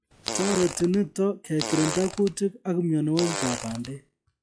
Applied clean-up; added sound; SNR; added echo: classical method log-MMSE.